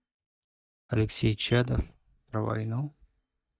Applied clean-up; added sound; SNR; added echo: neural mask model DeepFilterNet 3.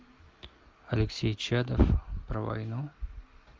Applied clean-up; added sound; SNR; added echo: none; none; none; none.